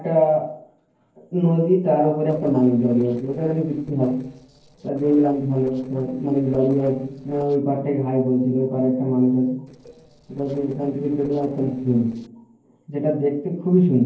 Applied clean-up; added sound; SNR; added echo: neural separator model SepFormer DNS4.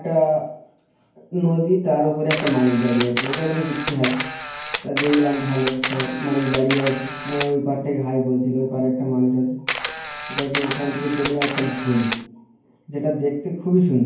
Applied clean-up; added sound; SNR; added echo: none; Camera; 4 dB; reverberation time 0.9 s.